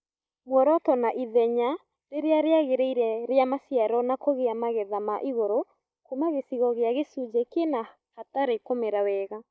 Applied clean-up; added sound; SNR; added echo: neural mask model Resemble Enhance denoiser.